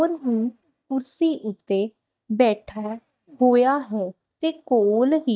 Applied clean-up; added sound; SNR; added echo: neural mask model DeepFilterNet 3.